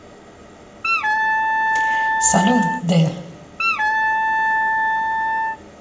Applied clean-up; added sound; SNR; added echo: none; Wind instrument, woodwind instrument; -4 dB; reverberation time 1.0 s.